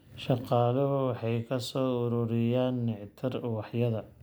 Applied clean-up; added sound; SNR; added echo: none; none; none; none.